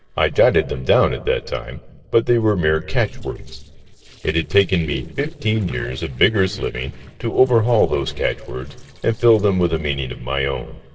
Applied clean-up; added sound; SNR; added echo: neural separator model SepFormer DNS4.